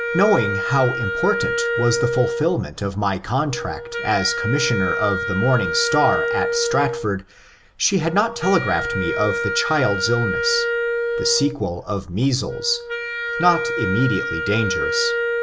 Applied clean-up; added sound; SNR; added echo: none; Wind instrument, woodwind instrument; 3 dB; none.